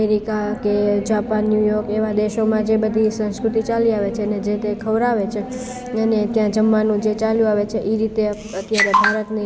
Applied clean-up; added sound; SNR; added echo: none; none; none; none.